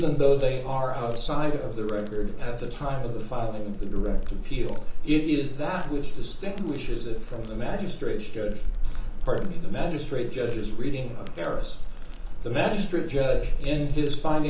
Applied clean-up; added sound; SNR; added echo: none; Crackle; -4 dB; reverberation time 1.2 s.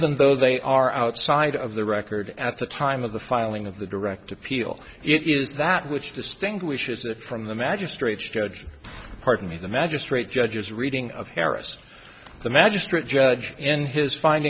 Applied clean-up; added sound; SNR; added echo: none; none; none; none.